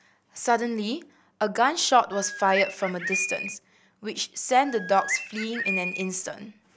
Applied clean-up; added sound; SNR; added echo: none; Bird; 5 dB; none.